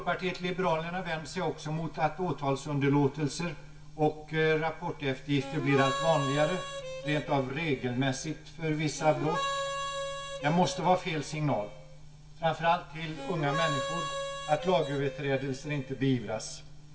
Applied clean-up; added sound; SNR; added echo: none; Harmonica; 7 dB; reverberation time 0.1 s.